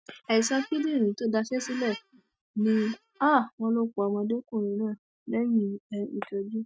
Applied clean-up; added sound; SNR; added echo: neural mask model RNNoise.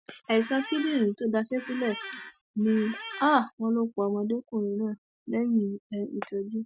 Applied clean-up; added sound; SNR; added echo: none; Squeak; 12 dB; none.